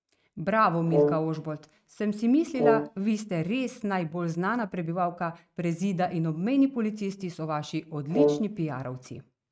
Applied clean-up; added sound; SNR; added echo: neural mask model RNNoise.